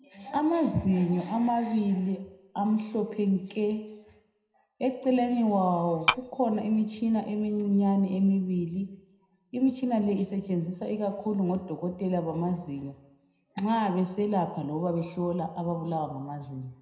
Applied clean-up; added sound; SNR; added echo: none; Tap / Glass; -1 dB; reverberation time 0.7 s.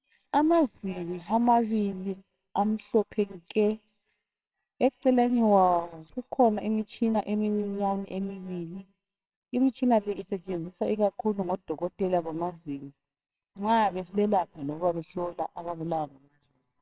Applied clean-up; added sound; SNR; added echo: neural separator model SepFormer WHAMR!.